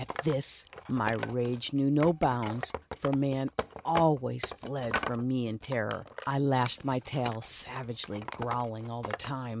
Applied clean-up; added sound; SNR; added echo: none; Wood; 10 dB; none.